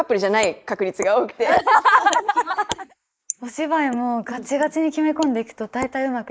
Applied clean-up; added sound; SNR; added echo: neural mask model Resemble Enhance denoiser.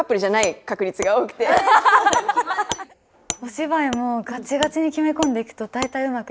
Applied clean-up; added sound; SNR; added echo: none; Wood; 14 dB; none.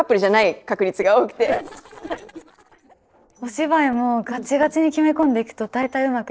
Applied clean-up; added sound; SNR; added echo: neural separator model SepFormer DNS4.